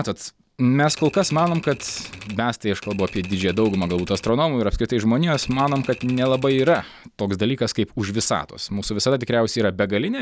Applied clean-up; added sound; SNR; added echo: none; Typewriter; 18 dB; none.